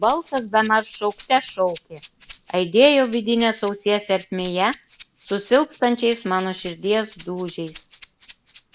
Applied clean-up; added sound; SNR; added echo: none; Rattle (instrument); 15 dB; none.